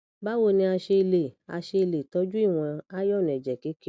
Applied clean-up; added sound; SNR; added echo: none; none; none; none.